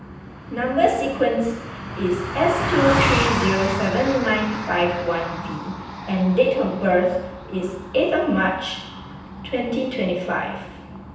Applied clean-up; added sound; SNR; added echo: none; Car passing by; 7 dB; reverberation time 0.9 s.